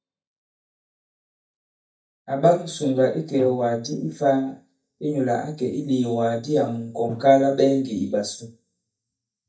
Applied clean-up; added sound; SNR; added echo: neural mask model DeepFilterNet 3.